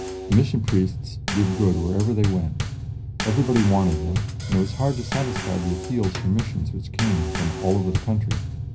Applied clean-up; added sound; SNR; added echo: none; Bass drum / Snare drum / Drum kit; 6 dB; reverberation time 0.4 s.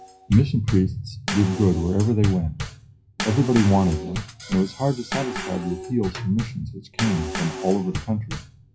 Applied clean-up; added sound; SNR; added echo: classical method WPE with log-MMSE.